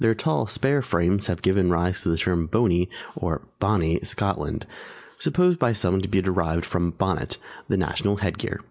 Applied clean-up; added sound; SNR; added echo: none; none; none; none.